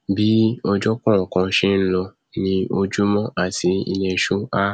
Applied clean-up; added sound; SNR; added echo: none; none; none; none.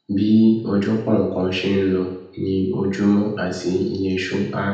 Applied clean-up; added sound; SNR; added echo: none; none; none; reverberation time 0.8 s.